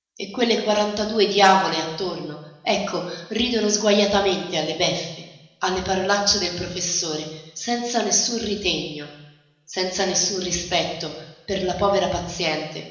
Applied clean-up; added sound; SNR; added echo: none; none; none; reverberation time 1.0 s.